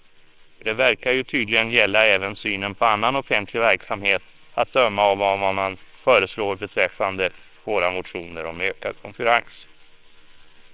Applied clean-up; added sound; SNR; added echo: neural separator model SepFormer WHAMR!.